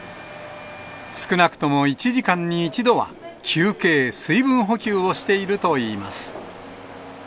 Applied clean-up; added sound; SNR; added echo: none; none; none; none.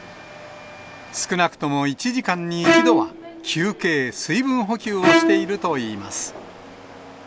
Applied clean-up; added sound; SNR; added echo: none; Bowed string instrument; -3 dB; none.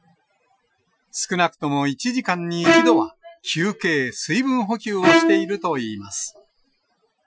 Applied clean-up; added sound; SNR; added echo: classical method Wiener filter.